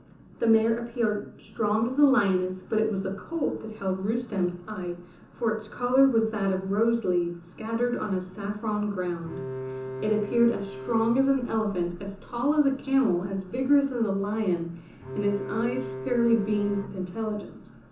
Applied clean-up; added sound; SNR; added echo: none; Bowed string instrument; 10 dB; reverberation time 0.7 s.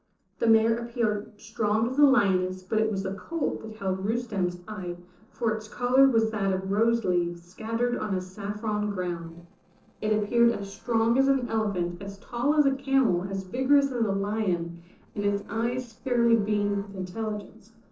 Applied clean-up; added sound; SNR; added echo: neural separator model SepFormer DNS4.